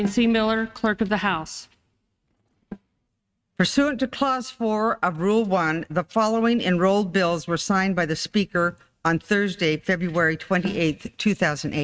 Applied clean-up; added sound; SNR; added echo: neural mask model RNNoise.